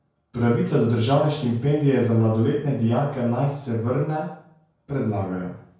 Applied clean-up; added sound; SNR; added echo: none; none; none; reverberation time 0.5 s.